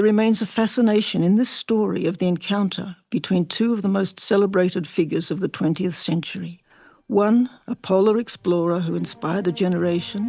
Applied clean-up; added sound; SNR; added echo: none; none; none; none.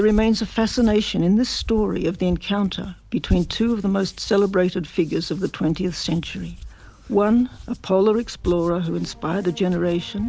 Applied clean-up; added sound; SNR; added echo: none; Hands; 14 dB; none.